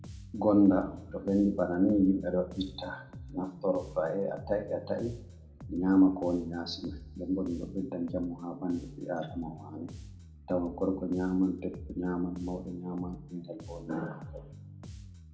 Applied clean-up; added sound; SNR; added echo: none; Bass guitar; 15 dB; reverberation time 0.7 s.